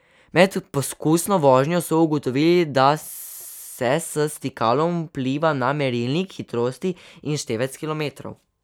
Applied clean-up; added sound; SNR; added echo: none; none; none; none.